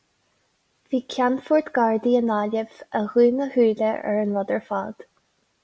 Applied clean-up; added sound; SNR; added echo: none; none; none; none.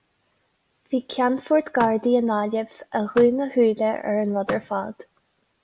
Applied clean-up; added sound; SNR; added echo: none; Vehicle; 16 dB; none.